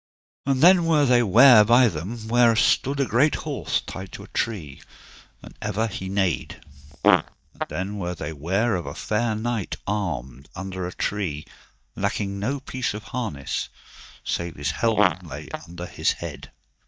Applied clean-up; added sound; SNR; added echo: neural mask model DeepFilterNet 3.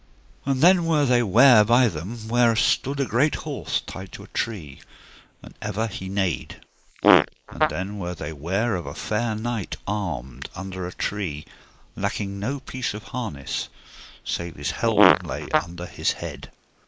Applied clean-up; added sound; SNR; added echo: neural mask model Resemble Enhance denoiser.